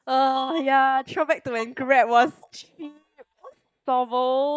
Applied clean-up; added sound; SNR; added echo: neural mask model DeepFilterNet 3.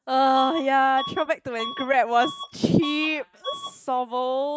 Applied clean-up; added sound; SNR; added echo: neural mask model RNNoise.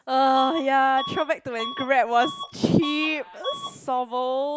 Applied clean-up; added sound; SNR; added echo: none; Bus / Alarm; 12 dB; none.